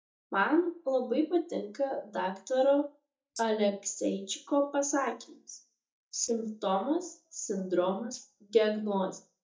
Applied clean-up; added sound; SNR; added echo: neural mask model DeepFilterNet 3.